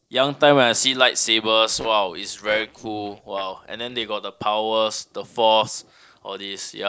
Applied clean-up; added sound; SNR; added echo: neural separator model SepFormer DNS4.